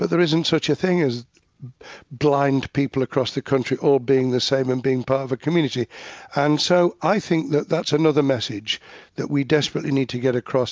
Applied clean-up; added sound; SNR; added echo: none; none; none; none.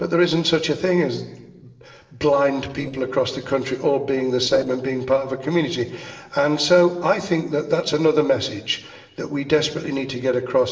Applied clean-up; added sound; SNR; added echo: neural separator model SepFormer DNS4.